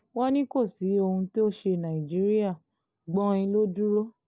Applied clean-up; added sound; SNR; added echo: none; none; none; none.